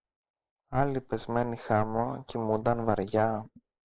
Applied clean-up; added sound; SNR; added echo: neural mask model Resemble Enhance denoiser.